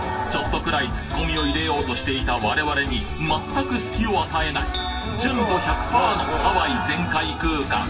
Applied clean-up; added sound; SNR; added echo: none; Bicycle bell; 18 dB; reverberation time 0.2 s.